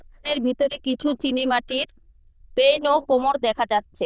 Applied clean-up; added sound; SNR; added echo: neural diffusion model UNIVERSE++.